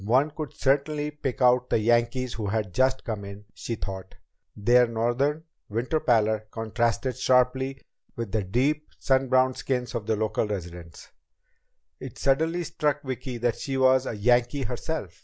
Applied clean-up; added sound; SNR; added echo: none; none; none; none.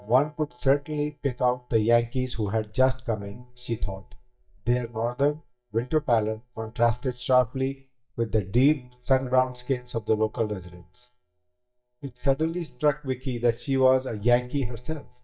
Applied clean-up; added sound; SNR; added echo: neural mask model DeepFilterNet 3.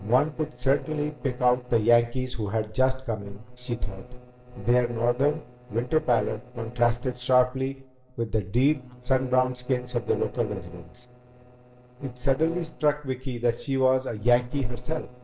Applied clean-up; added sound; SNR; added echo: neural separator model SepFormer DNS4.